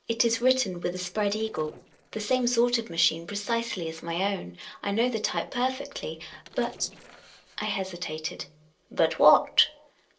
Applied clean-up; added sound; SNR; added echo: neural separator model SepFormer DNS4.